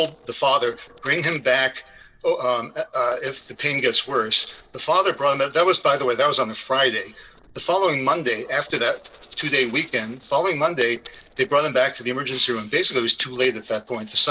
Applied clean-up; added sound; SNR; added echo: neural separator model SepFormer DNS4.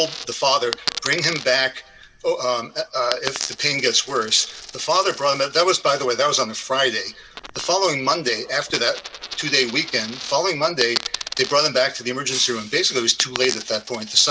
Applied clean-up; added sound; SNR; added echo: none; Coin (dropping) + Shatter; 12 dB; none.